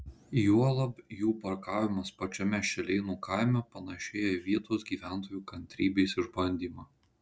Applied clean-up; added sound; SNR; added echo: none; none; none; none.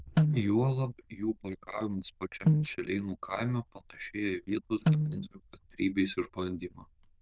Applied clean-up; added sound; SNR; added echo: neural diffusion model UNIVERSE++.